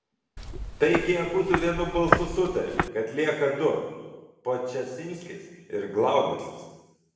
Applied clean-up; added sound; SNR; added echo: none; Walk, footsteps; 2 dB; reverberation time 1.2 s.